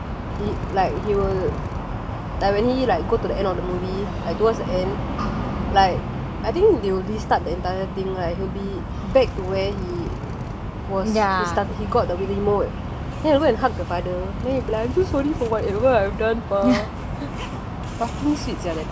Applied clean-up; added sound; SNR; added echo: none; Drill; 11 dB; none.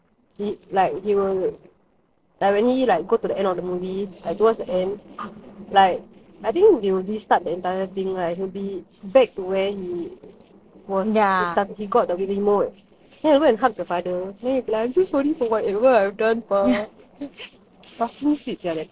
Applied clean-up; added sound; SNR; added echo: neural separator model SepFormer DNS4.